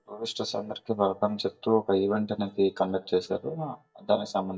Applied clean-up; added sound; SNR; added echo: neural mask model DeepFilterNet 3.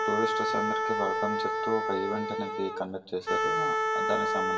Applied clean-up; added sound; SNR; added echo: none; Wind instrument, woodwind instrument; -4 dB; reverberation time 0.7 s.